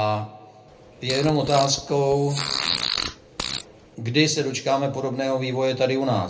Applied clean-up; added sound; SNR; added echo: none; Fart; 6 dB; reverberation time 0.3 s.